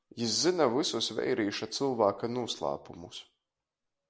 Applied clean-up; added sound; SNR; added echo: none; none; none; none.